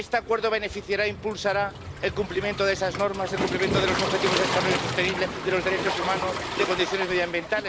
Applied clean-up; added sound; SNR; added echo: none; Waves, surf; 3 dB; none.